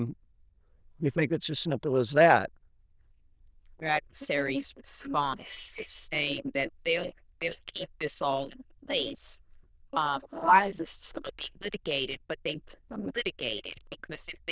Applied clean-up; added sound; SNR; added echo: neural diffusion model UNIVERSE++.